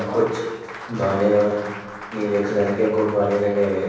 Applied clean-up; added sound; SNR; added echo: none; Applause; 14 dB; reverberation time 1.1 s.